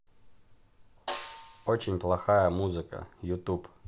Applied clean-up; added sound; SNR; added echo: none; Snare drum; 14 dB; none.